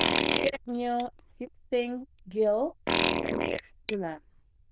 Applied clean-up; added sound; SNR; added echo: neural diffusion model UNIVERSE++.